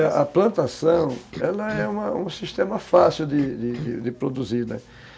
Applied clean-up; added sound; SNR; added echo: none; Cough; 18 dB; none.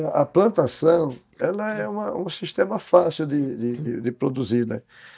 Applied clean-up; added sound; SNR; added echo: neural mask model DeepFilterNet 3.